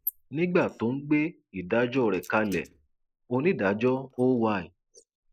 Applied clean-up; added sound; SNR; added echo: neural mask model Resemble Enhance denoiser.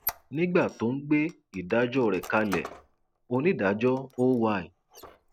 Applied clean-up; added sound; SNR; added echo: none; Squeak; 17 dB; none.